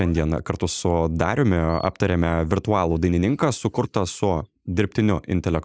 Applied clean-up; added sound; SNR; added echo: neural mask model Resemble Enhance denoiser.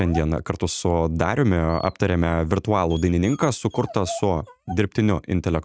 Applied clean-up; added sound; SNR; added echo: neural mask model RNNoise.